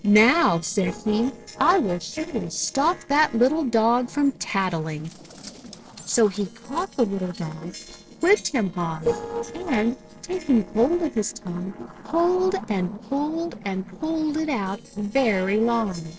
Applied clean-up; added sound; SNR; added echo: neural separator model SepFormer DNS4.